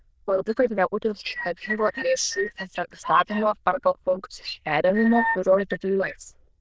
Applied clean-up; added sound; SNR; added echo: neural diffusion model UNIVERSE++.